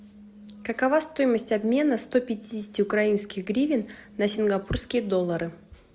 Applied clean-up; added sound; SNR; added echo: none; none; none; none.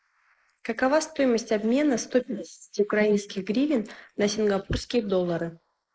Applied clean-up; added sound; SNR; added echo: neural mask model Resemble Enhance denoiser.